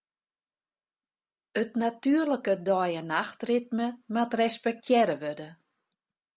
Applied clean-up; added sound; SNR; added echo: none; none; none; none.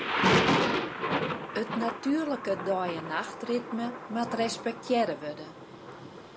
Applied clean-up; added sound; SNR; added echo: none; Thunder; -1 dB; none.